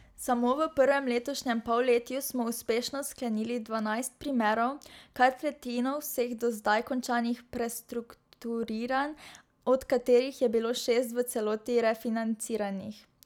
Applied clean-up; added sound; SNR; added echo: none; none; none; none.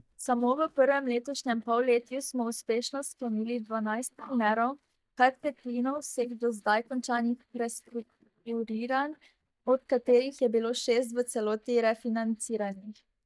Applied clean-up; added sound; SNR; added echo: neural mask model DeepFilterNet 3.